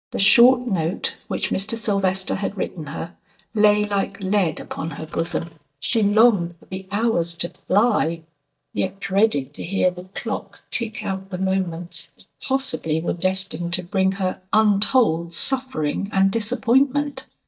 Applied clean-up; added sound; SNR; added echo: neural mask model DeepFilterNet 3.